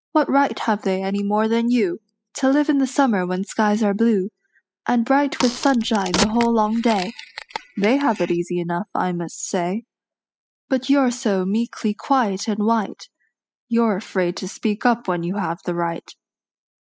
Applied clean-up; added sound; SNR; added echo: classical method spectral subtraction.